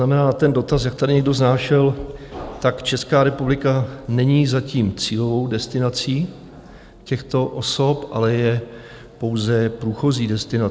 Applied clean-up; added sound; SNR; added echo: none; none; none; none.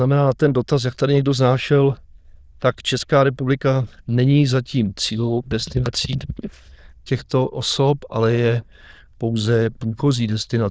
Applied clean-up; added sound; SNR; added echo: neural diffusion model UNIVERSE++.